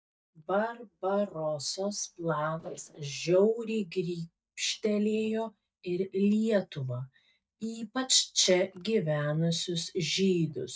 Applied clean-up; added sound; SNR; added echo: neural mask model DeepFilterNet 3.